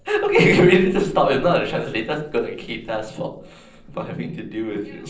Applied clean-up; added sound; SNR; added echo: neural separator model SepFormer DNS4.